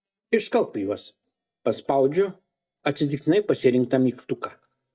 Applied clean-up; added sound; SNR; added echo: neural mask model DeepFilterNet 3.